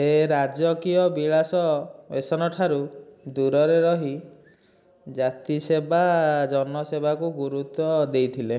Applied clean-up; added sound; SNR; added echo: none; none; none; none.